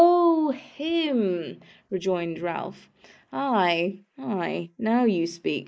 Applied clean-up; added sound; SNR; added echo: neural mask model Resemble Enhance denoiser.